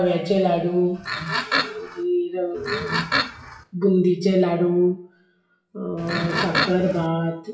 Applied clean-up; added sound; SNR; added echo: classical method WPE with log-MMSE.